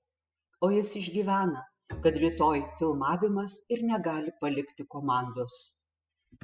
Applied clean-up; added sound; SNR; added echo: classical method spectral subtraction.